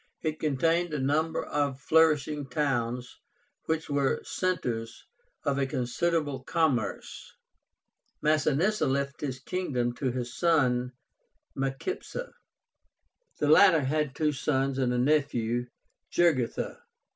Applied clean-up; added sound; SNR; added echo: none; none; none; none.